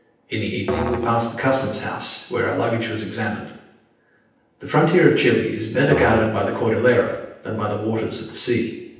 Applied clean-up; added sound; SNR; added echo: none; Musical instrument; 11 dB; reverberation time 0.9 s.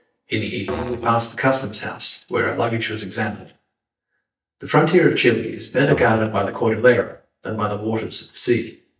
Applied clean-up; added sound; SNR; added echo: neural mask model DeepFilterNet 3.